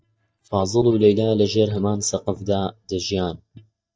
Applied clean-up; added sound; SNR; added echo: neural mask model DeepFilterNet 3.